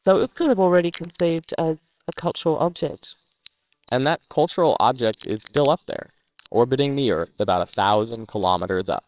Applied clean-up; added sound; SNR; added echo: neural separator model SepFormer WHAMR!.